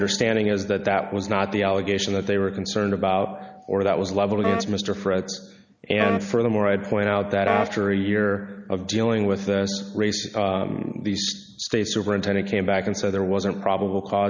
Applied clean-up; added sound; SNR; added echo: none; Wind instrument, woodwind instrument; 7 dB; none.